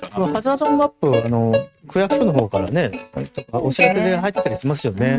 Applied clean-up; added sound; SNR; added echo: neural mask model RNNoise.